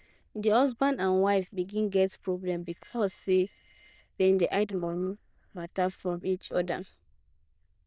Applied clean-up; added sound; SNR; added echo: neural diffusion model UNIVERSE++.